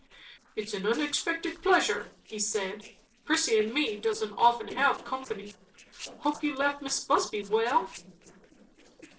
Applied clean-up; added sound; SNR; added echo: neural separator model SepFormer DNS4.